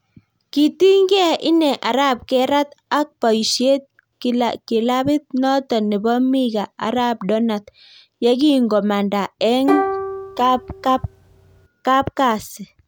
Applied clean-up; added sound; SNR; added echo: none; Plucked string instrument; 7 dB; none.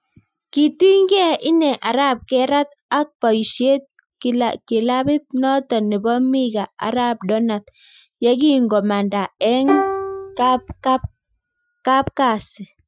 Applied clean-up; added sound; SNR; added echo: classical method Wiener filter.